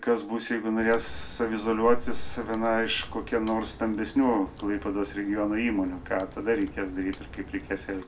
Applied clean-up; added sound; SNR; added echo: none; Crack; 16 dB; reverberation time 0.2 s.